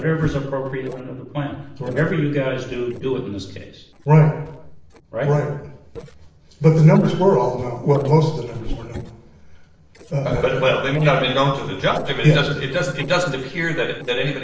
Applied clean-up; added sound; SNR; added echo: neural separator model SepFormer DNS4.